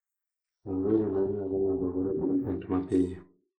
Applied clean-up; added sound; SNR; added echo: neural mask model Resemble Enhance denoiser.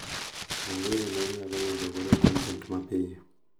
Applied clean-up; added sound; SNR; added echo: none; Crumpling, crinkling; -2 dB; none.